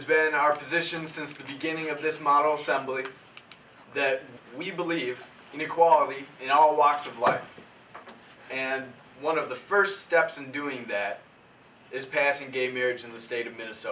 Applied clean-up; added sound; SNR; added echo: none; none; none; none.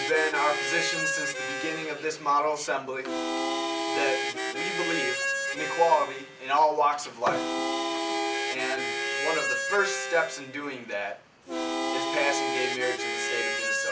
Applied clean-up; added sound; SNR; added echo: none; Harmonica; 1 dB; none.